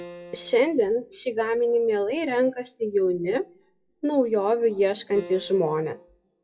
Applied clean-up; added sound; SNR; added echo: classical method WPE with log-MMSE.